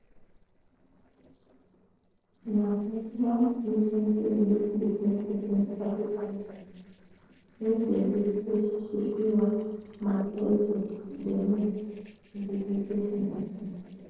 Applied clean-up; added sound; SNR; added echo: neural separator model SepFormer DNS4.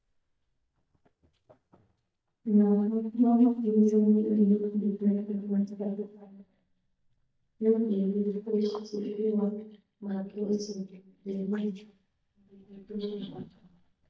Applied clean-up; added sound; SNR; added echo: neural mask model DeepFilterNet 3.